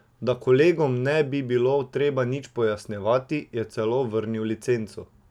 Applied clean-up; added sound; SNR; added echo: none; none; none; none.